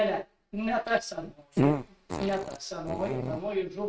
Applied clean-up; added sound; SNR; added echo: neural mask model RNNoise.